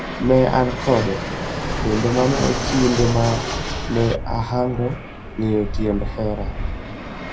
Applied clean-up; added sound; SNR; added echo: none; Fixed-wing aircraft, airplane; 4 dB; reverberation time 0.2 s.